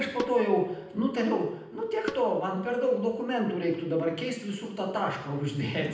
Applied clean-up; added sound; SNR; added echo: none; Tabla; 13 dB; reverberation time 0.8 s.